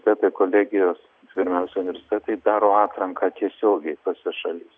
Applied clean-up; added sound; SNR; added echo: none; none; none; none.